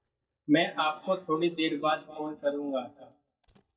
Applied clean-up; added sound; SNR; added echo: neural mask model DeepFilterNet 3.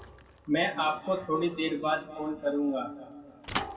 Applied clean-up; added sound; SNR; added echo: none; Thump, thud / Bicycle; 13 dB; reverberation time 1.6 s.